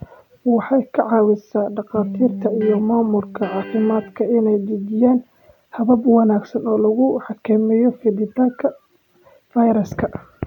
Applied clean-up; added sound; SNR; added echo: none; Electric guitar; 12 dB; none.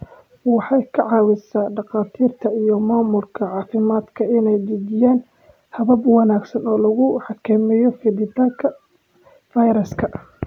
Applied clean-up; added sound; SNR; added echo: none; none; none; none.